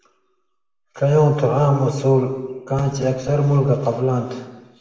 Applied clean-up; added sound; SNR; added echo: none; none; none; reverberation time 1.1 s.